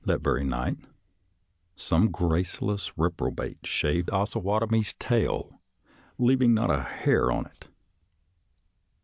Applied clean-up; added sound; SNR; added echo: none; none; none; none.